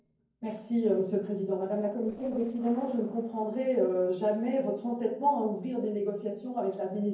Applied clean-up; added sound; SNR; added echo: neural separator model SepFormer DNS4.